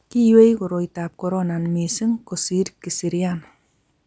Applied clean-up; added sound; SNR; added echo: none; none; none; none.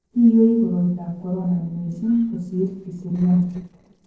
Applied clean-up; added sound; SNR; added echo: neural separator model SepFormer DNS4.